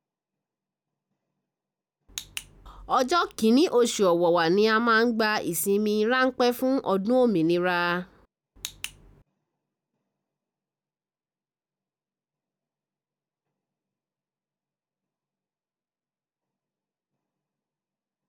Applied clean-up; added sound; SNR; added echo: none; none; none; none.